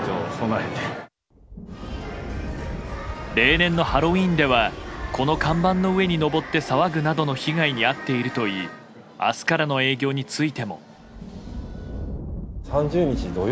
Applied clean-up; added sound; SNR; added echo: none; Thunder; 12 dB; none.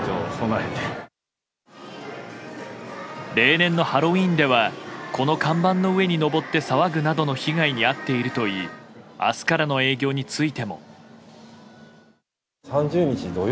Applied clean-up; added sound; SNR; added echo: none; none; none; none.